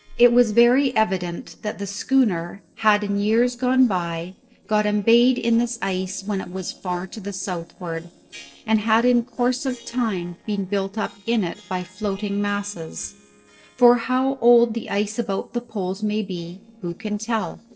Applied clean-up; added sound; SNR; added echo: neural separator model SepFormer DNS4.